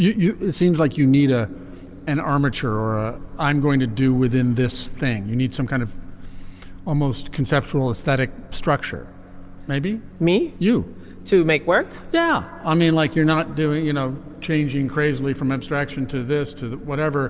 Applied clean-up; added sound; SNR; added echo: none; none; none; none.